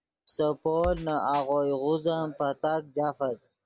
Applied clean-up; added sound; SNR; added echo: none; Drum kit; 13 dB; none.